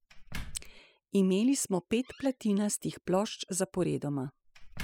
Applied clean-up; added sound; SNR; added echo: classical method spectral subtraction.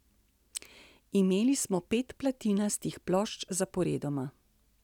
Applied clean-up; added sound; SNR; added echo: none; none; none; none.